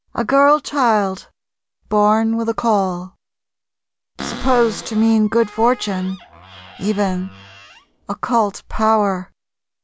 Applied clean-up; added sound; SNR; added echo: none; Cupboard open or close; 16 dB; none.